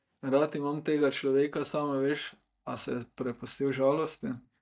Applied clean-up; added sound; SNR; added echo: neural mask model DeepFilterNet 3.